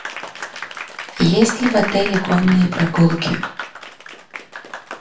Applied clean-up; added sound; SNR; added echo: none; Applause; 10 dB; reverberation time 0.4 s.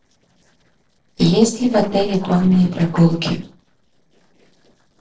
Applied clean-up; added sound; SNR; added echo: neural separator model SepFormer DNS4.